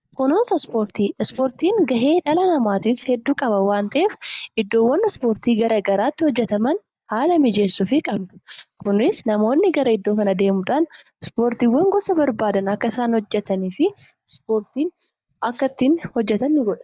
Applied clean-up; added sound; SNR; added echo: neural mask model DeepFilterNet 3.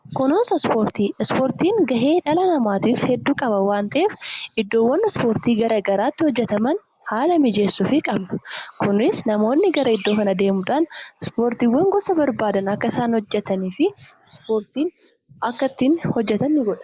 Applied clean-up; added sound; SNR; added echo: neural mask model Resemble Enhance denoiser.